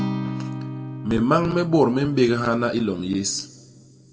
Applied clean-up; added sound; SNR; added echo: none; Acoustic guitar; 10 dB; reverberation time 1.0 s.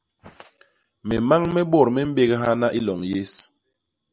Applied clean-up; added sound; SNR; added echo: none; none; none; none.